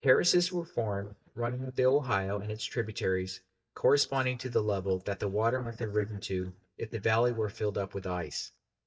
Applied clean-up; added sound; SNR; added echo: neural mask model DeepFilterNet 3.